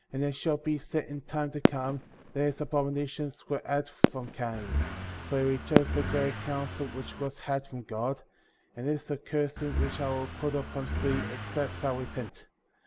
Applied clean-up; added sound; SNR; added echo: none; Accelerating, revving, vroom / Car + Fireworks; -1 dB; none.